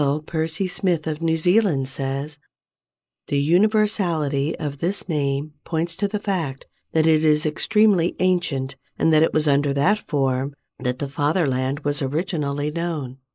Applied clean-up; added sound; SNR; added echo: neural mask model Resemble Enhance denoiser.